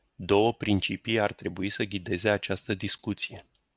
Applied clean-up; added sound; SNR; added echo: none; none; none; none.